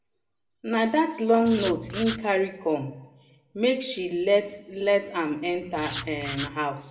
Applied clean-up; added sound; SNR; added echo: none; Writing; 7 dB; reverberation time 0.6 s.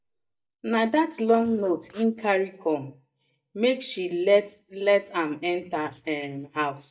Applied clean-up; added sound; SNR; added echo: neural mask model DeepFilterNet 3.